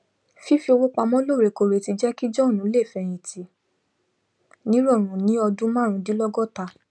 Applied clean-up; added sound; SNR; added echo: none; none; none; none.